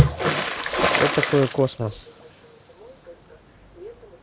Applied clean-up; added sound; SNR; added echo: none; Water / Splash, splatter; -2 dB; none.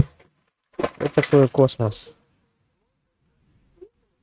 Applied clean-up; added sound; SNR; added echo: neural mask model RNNoise.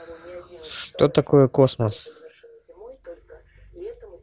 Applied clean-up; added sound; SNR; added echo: none; none; none; none.